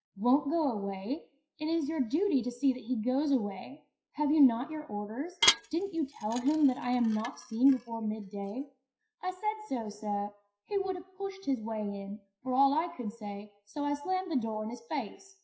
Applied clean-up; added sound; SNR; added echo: classical method WPE with log-MMSE.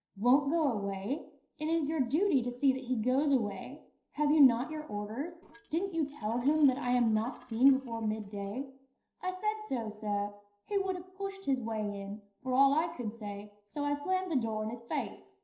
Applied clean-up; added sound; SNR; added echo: neural separator model SepFormer DNS4.